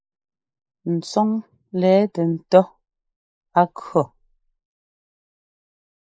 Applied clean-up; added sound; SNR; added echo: neural mask model Resemble Enhance denoiser.